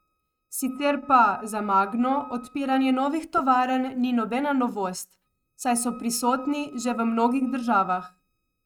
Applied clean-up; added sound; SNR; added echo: neural mask model RNNoise.